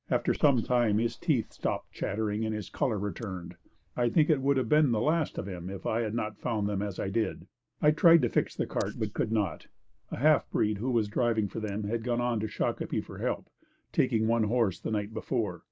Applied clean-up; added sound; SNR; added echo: neural mask model Resemble Enhance denoiser.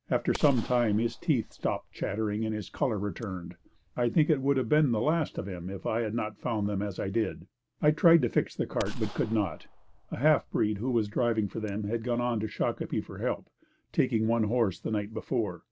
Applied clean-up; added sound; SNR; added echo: none; Gunshot, gunfire; 13 dB; none.